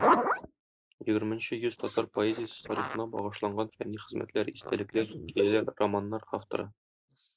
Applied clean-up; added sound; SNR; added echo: neural mask model Resemble Enhance denoiser.